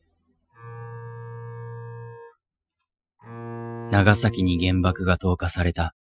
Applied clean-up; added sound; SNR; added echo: classical method Wiener filter.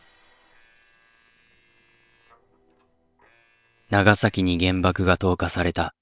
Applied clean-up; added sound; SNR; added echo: neural separator model SepFormer WHAM!.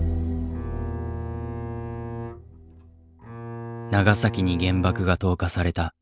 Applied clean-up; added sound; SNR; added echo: none; Bowed string instrument; 10 dB; none.